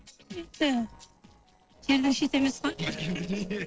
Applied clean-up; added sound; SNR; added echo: neural separator model SepFormer DNS4.